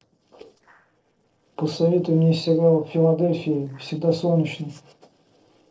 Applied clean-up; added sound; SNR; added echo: neural separator model SepFormer DNS4.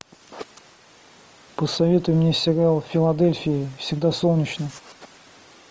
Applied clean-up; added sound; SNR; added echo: none; none; none; none.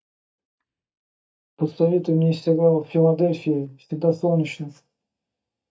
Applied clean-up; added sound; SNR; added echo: neural mask model DeepFilterNet 3.